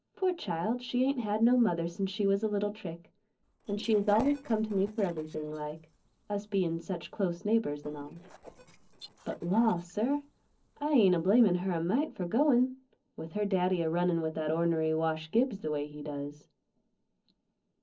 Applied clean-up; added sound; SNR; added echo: neural separator model SepFormer DNS4.